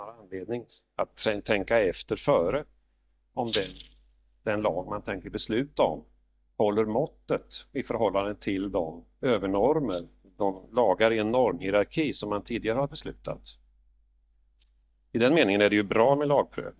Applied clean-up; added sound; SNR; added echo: neural mask model DeepFilterNet 3.